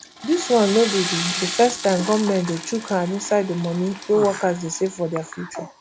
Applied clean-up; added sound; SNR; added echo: none; Toilet flush / Water; 10 dB; none.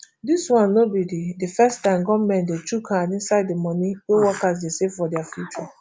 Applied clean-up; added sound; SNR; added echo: none; none; none; none.